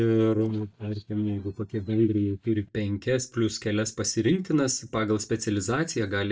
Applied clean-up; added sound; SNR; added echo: neural mask model DeepFilterNet 3.